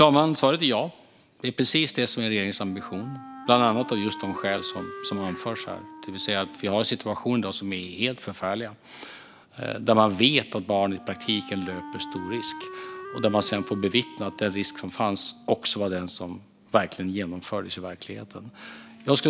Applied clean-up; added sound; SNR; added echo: none; Wind instrument, woodwind instrument; 17 dB; none.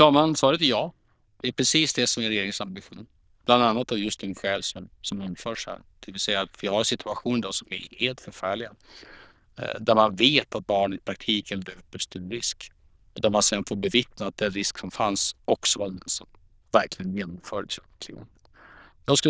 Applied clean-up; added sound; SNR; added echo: neural diffusion model UNIVERSE++.